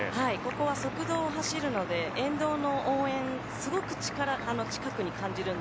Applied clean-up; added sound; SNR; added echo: none; none; none; none.